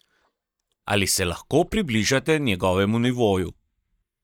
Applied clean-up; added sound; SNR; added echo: neural mask model DeepFilterNet 3.